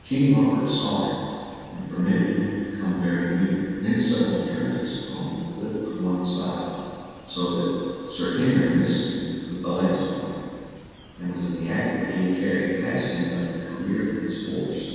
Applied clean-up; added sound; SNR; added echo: none; Chirp, tweet; 14 dB; reverberation time 2.1 s.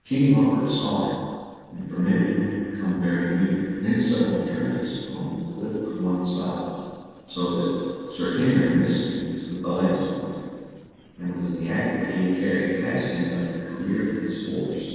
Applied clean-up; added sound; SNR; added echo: neural separator model SepFormer DNS4.